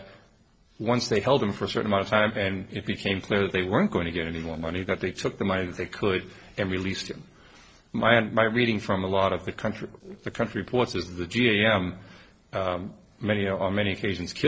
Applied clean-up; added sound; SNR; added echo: neural separator model SepFormer DNS4.